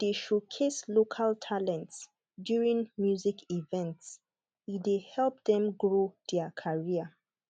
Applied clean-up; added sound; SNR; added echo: none; none; none; none.